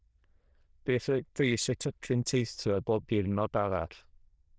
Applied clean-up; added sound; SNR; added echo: neural diffusion model UNIVERSE++.